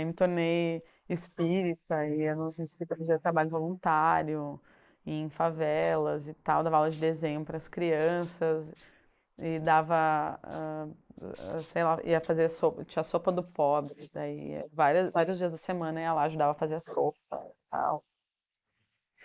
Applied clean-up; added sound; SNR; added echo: neural mask model Resemble Enhance denoiser.